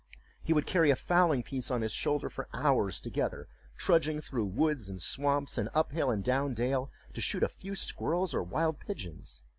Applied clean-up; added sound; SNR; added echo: none; none; none; none.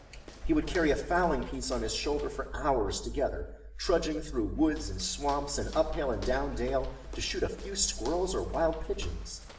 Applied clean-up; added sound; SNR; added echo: none; Walk, footsteps; 20 dB; reverberation time 0.8 s.